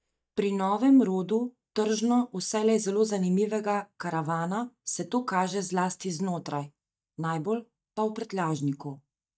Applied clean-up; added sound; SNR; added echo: neural mask model DeepFilterNet 3.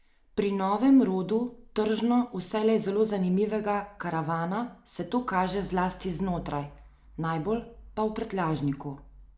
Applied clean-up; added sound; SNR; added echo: none; none; none; none.